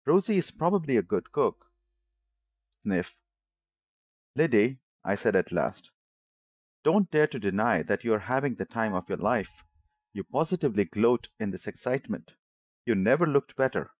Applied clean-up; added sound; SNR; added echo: neural mask model DeepFilterNet 3.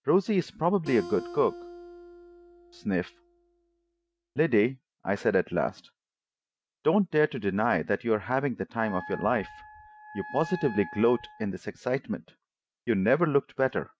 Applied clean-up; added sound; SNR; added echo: none; Acoustic guitar + Wind instrument, woodwind instrument; 15 dB; none.